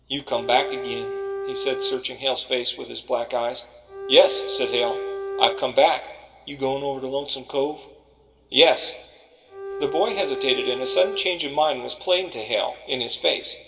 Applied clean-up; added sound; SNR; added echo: none; Bowed string instrument; 7 dB; reverberation time 2.7 s.